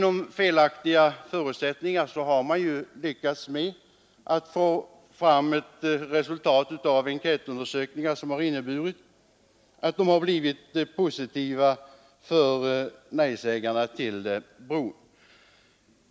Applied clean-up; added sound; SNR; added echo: none; none; none; none.